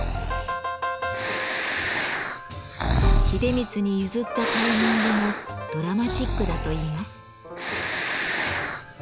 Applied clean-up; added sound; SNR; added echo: none; Breathing; -3 dB; none.